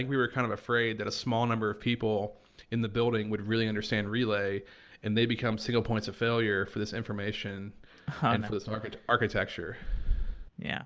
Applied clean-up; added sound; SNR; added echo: none; none; none; none.